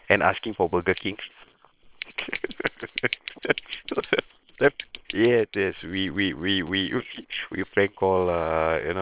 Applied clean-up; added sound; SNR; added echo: neural separator model SepFormer WHAM!.